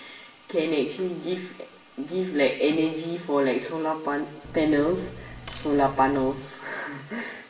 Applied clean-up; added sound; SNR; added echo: none; Cutlery, silverware; 12 dB; reverberation time 0.7 s.